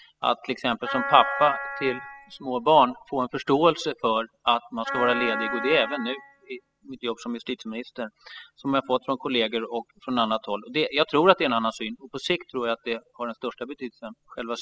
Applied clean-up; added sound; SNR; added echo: classical method spectral subtraction.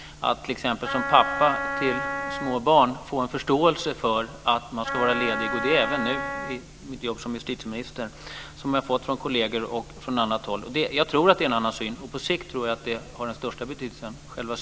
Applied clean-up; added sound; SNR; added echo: none; Wind instrument, woodwind instrument; 4 dB; none.